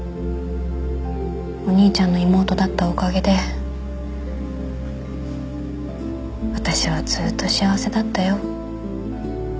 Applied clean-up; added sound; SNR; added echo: none; none; none; none.